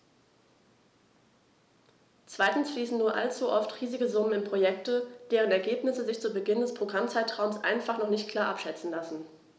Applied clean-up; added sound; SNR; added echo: none; none; none; none.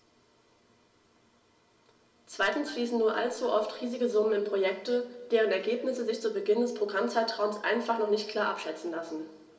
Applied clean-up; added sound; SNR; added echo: none; none; none; reverberation time 2.5 s.